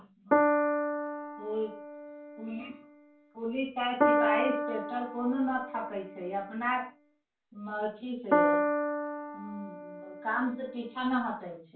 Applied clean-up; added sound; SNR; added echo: none; Piano; -4 dB; reverberation time 0.3 s.